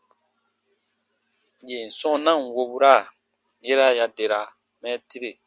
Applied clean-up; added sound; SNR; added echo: none; none; none; none.